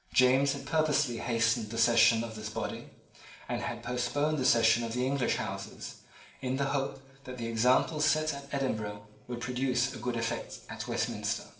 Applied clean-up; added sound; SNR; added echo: neural separator model SepFormer DNS4.